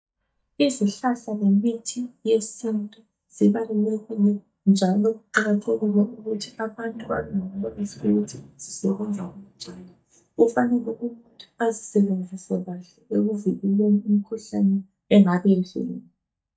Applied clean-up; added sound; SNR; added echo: neural mask model DeepFilterNet 3.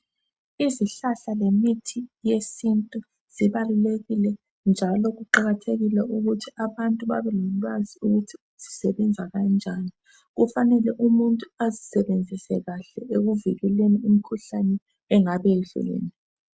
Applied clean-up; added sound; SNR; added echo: none; none; none; none.